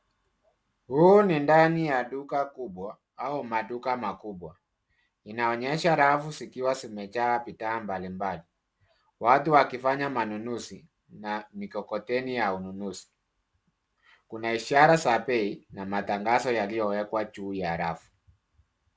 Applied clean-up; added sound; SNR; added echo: none; none; none; none.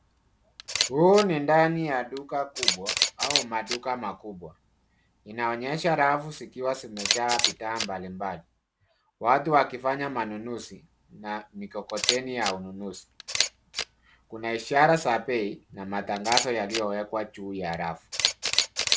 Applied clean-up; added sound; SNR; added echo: none; Camera; 5 dB; none.